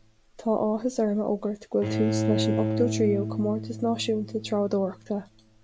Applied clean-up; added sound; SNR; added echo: none; Bowed string instrument; 4 dB; none.